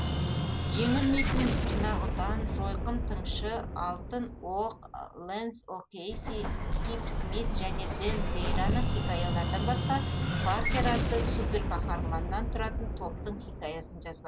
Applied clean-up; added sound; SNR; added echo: none; Explosion; -4 dB; none.